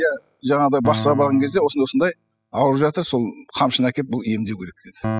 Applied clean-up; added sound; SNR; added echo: classical method spectral subtraction.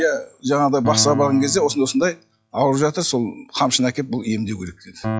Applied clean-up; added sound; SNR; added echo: classical method log-MMSE.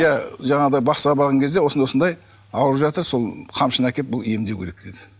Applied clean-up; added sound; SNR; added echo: none; none; none; none.